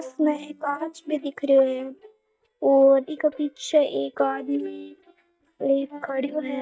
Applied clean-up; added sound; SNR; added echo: neural mask model DeepFilterNet 3.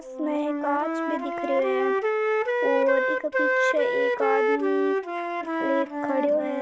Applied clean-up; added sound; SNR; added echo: none; Wind instrument, woodwind instrument; -3 dB; none.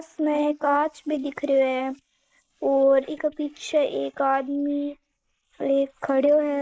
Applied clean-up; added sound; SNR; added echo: neural mask model Resemble Enhance denoiser.